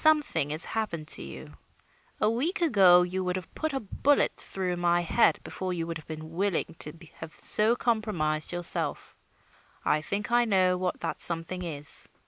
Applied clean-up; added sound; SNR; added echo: none; none; none; none.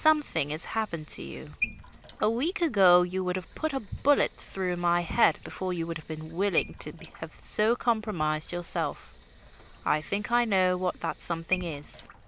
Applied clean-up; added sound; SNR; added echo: none; Sink (filling or washing) / Water tap, faucet; 14 dB; none.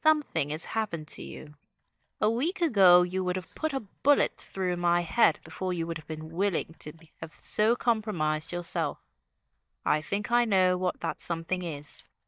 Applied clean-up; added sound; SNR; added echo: neural mask model DeepFilterNet 3.